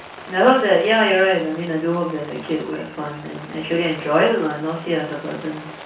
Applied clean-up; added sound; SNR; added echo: none; Rain; 18 dB; reverberation time 0.6 s.